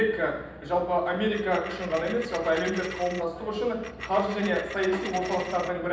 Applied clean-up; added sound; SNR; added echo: none; Coin (dropping); 13 dB; reverberation time 0.9 s.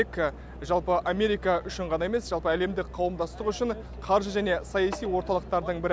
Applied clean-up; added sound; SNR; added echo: none; none; none; none.